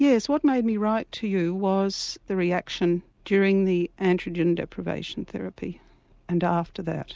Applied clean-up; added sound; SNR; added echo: none; none; none; none.